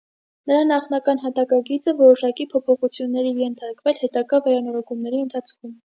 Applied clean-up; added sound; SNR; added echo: none; none; none; none.